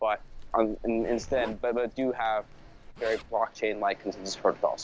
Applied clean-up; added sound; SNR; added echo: none; Zipper (clothing) + Bird; 15 dB; none.